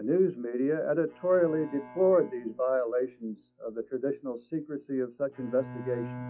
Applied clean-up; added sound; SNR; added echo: classical method log-MMSE.